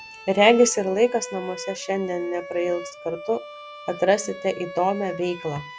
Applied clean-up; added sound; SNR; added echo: none; Bowed string instrument; 13 dB; none.